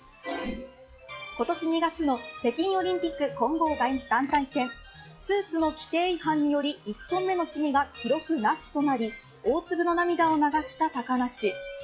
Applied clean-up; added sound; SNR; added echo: classical method log-MMSE.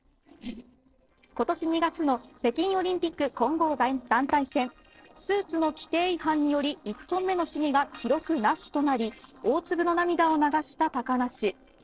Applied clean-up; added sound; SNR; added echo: neural separator model SepFormer DNS4.